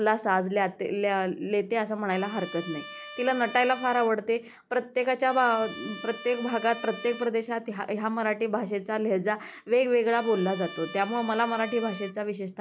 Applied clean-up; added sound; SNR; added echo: none; Trumpet; 15 dB; none.